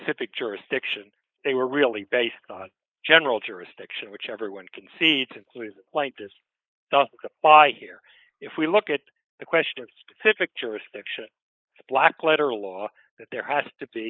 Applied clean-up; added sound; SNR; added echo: neural mask model Resemble Enhance denoiser.